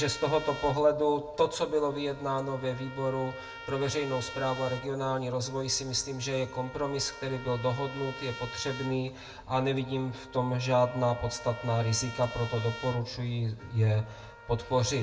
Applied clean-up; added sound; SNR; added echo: none; Trumpet; 15 dB; reverberation time 0.2 s.